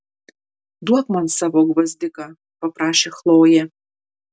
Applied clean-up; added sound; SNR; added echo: none; none; none; none.